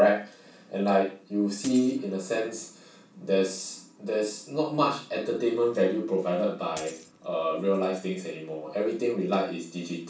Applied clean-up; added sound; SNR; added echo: none; Coin (dropping); 17 dB; reverberation time 0.4 s.